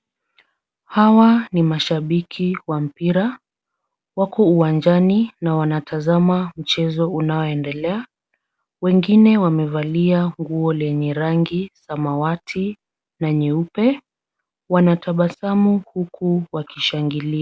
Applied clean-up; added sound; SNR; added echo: none; none; none; none.